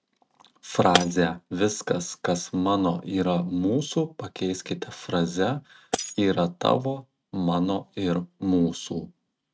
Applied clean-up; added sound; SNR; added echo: neural mask model RNNoise.